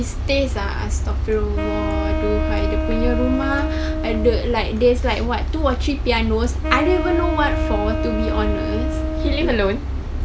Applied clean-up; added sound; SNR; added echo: none; Wind instrument, woodwind instrument; 7 dB; none.